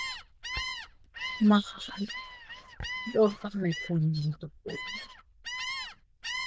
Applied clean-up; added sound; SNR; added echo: neural diffusion model UNIVERSE++.